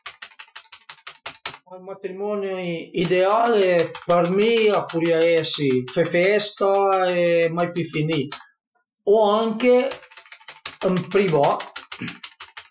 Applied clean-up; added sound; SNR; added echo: classical method Wiener filter.